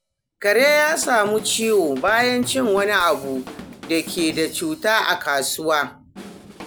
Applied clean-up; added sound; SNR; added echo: none; Drum / Drum kit; 18 dB; none.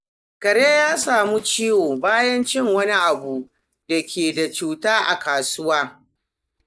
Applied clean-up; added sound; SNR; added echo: neural mask model DeepFilterNet 3.